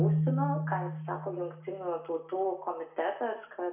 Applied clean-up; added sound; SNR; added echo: none; Keyboard (musical); 0 dB; reverberation time 0.5 s.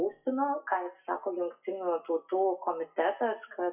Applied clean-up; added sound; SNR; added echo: classical method WPE with log-MMSE.